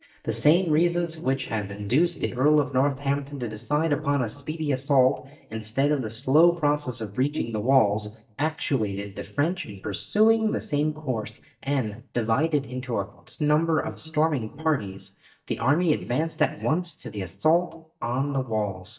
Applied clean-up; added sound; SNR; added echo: neural mask model DeepFilterNet 3.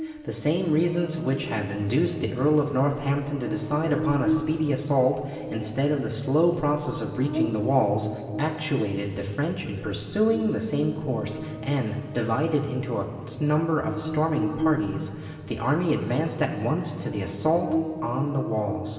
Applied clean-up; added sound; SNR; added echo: none; Buzz; 9 dB; reverberation time 2.5 s.